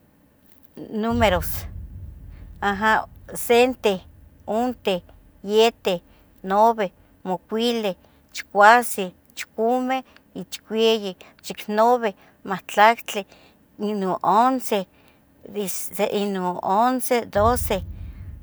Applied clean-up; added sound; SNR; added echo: none; Boom; 18 dB; none.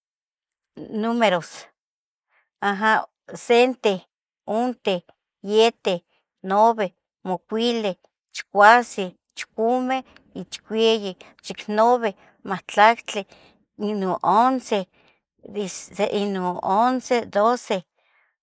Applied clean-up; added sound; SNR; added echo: neural mask model Resemble Enhance denoiser.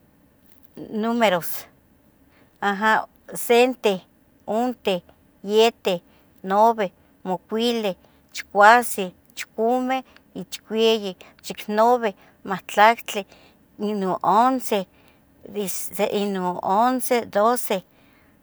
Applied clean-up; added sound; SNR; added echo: none; none; none; none.